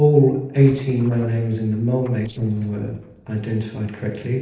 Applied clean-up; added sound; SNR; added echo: neural separator model SepFormer DNS4.